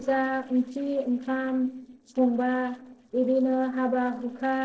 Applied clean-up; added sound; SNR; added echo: neural separator model SepFormer DNS4.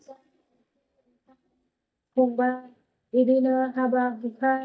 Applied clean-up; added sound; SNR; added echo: neural mask model DeepFilterNet 3.